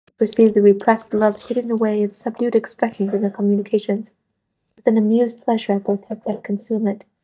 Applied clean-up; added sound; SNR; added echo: neural mask model DeepFilterNet 3.